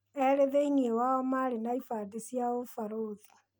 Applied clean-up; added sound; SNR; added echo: none; none; none; none.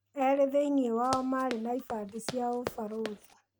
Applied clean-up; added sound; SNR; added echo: none; Run; 12 dB; none.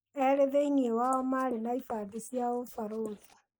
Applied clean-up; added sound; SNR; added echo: neural mask model Resemble Enhance denoiser.